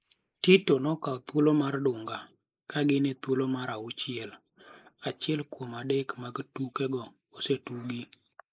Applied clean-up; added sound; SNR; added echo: neural mask model Resemble Enhance denoiser.